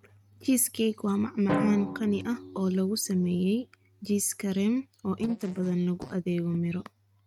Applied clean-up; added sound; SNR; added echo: neural mask model RNNoise.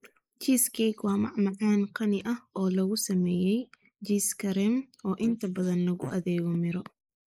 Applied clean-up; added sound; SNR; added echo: neural mask model Resemble Enhance denoiser.